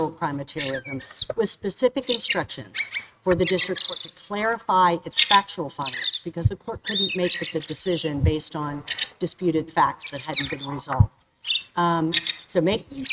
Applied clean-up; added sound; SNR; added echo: neural mask model RNNoise.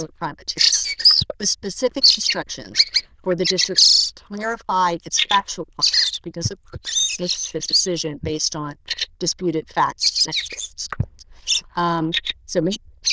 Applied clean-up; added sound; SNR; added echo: neural diffusion model UNIVERSE++.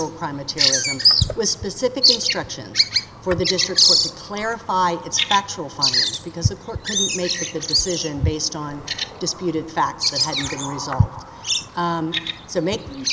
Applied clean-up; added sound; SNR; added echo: none; Bird vocalization, bird call, bird song; -3 dB; none.